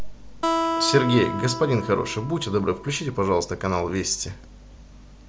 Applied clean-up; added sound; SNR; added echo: none; Acoustic guitar; 5 dB; none.